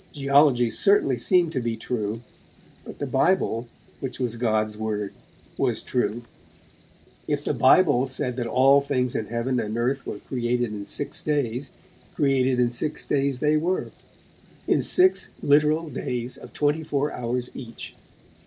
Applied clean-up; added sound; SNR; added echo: none; Cricket; 15 dB; none.